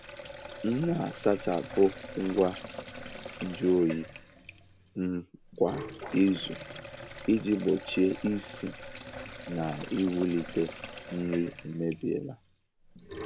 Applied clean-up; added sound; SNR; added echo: none; Sink (filling or washing); 12 dB; none.